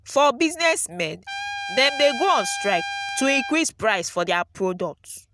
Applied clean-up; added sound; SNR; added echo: none; Trumpet; 8 dB; none.